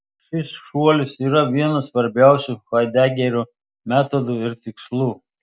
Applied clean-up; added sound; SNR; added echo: none; none; none; none.